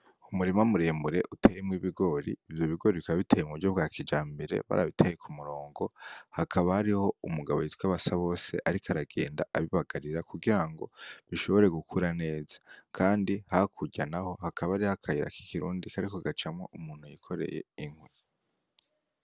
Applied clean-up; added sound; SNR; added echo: none; none; none; none.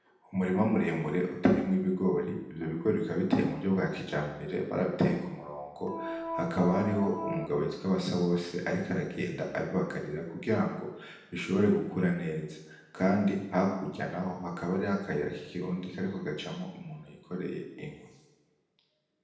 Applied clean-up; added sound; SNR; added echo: none; Organ; 6 dB; reverberation time 0.9 s.